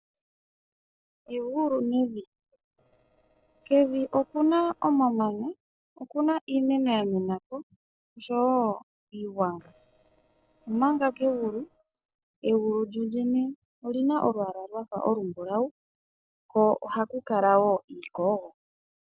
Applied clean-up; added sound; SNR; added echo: neural separator model SepFormer DNS4.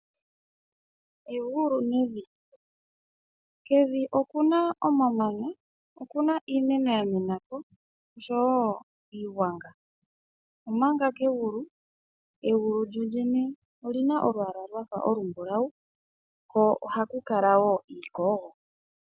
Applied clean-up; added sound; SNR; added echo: none; none; none; none.